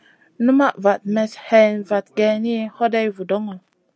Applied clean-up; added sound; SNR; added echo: none; none; none; none.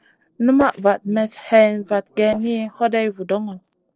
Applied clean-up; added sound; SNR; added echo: neural separator model SepFormer DNS4.